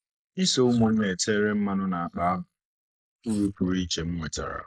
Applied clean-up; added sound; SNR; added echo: neural mask model Resemble Enhance denoiser.